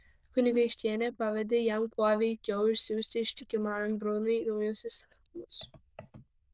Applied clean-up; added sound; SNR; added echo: neural diffusion model UNIVERSE++.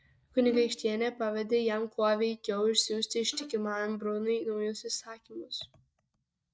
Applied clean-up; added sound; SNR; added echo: neural mask model DeepFilterNet 3.